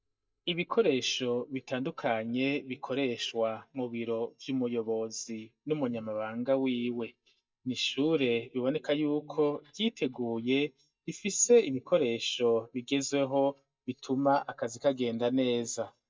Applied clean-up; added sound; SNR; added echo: neural mask model DeepFilterNet 3.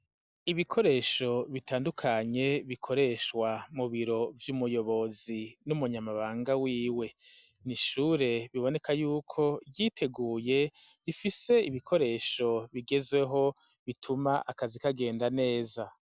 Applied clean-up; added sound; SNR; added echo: none; none; none; none.